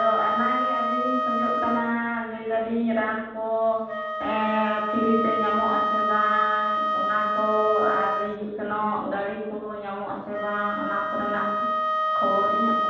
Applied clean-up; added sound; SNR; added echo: none; Wind instrument, woodwind instrument; 0 dB; reverberation time 1.2 s.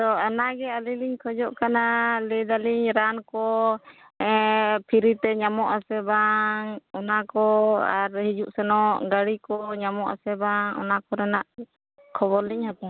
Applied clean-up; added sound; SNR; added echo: none; none; none; none.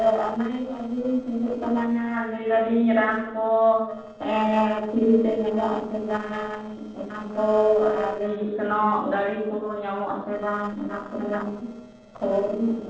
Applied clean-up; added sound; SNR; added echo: neural separator model SepFormer DNS4.